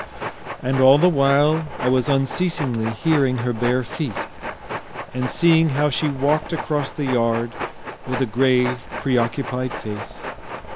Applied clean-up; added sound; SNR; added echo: none; Train; 10 dB; none.